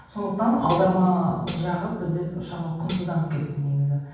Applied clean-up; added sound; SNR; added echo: none; Hi-hat; 10 dB; reverberation time 1.2 s.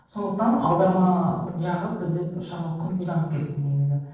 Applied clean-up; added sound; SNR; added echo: neural separator model SepFormer DNS4.